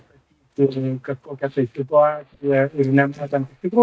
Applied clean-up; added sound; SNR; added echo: neural mask model DeepFilterNet 3.